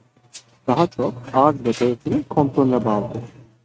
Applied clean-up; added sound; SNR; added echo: neural mask model RNNoise.